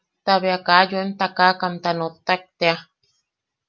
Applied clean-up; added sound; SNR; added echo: none; none; none; none.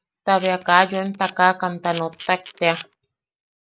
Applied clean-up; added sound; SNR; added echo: neural mask model Resemble Enhance denoiser.